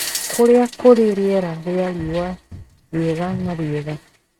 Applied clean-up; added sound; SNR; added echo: neural mask model RNNoise.